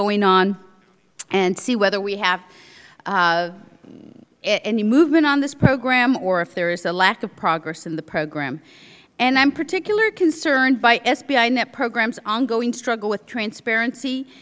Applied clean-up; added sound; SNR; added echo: none; none; none; none.